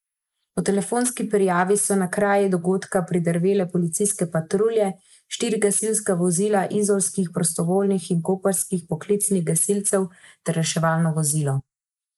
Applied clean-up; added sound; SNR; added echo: neural mask model Resemble Enhance denoiser.